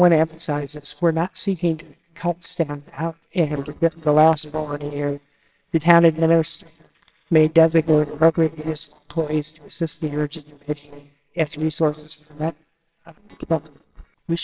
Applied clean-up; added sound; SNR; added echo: neural separator model SepFormer WHAMR!.